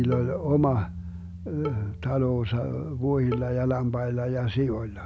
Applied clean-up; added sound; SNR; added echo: none; Keyboard (musical) + Bowed string instrument; 14 dB; none.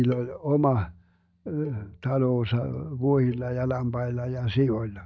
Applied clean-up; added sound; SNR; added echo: neural mask model DeepFilterNet 3.